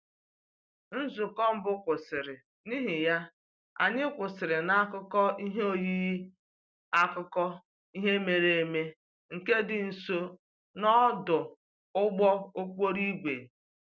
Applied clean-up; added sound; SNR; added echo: none; none; none; none.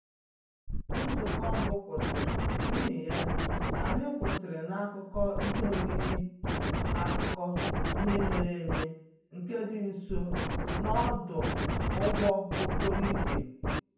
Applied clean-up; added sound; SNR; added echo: none; Scratching (performance technique); -4 dB; reverberation time 0.9 s.